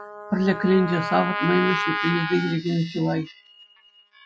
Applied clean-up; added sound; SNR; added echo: classical method Wiener filter.